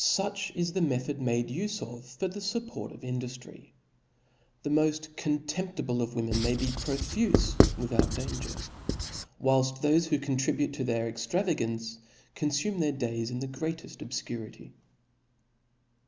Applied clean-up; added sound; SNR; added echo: none; Writing; -3 dB; none.